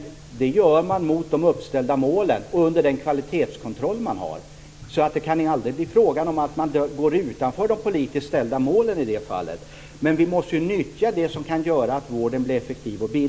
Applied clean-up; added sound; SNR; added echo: none; none; none; none.